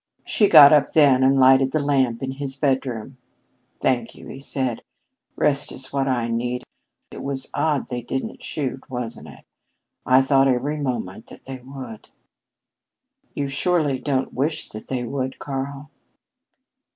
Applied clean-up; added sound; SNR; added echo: none; none; none; none.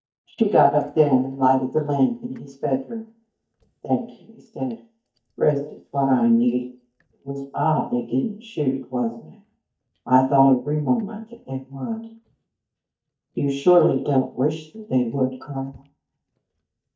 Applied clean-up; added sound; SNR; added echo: neural mask model DeepFilterNet 3.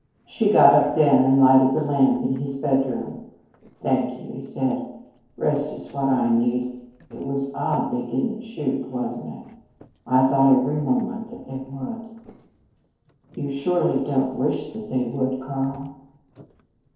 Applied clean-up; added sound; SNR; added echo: neural separator model SepFormer DNS4.